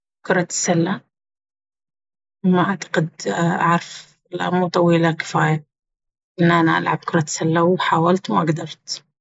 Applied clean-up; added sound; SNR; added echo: neural mask model Resemble Enhance denoiser.